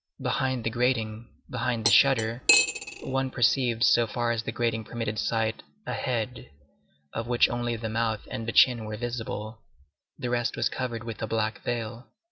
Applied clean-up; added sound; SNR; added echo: none; Cutlery, silverware; 0 dB; none.